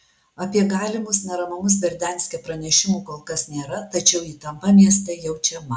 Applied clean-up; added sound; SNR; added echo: none; none; none; none.